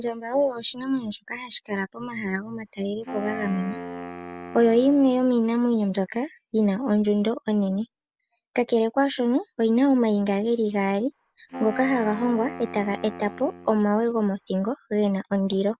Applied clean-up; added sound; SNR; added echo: none; Wind instrument, woodwind instrument; 13 dB; none.